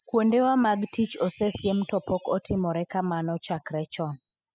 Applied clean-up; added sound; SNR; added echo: classical method spectral subtraction.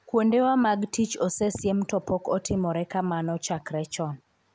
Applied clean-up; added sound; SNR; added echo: none; none; none; none.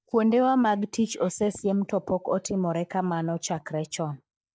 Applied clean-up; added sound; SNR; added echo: neural mask model DeepFilterNet 3.